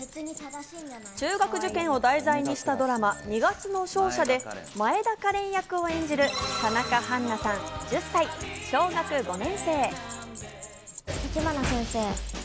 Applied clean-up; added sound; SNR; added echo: none; Keys jangling; 19 dB; none.